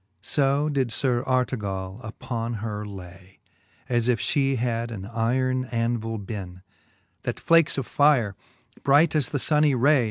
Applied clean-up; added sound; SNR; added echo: none; none; none; none.